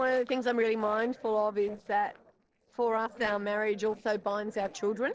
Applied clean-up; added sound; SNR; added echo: neural separator model SepFormer DNS4.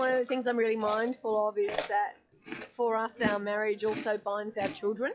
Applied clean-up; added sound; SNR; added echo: classical method log-MMSE.